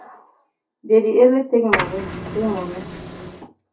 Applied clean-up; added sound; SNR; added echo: none; Printer; 6 dB; reverberation time 0.3 s.